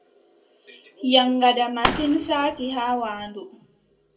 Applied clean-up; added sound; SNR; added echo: none; Fireworks; 5 dB; reverberation time 0.2 s.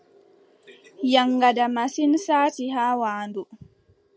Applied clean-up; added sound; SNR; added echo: none; none; none; none.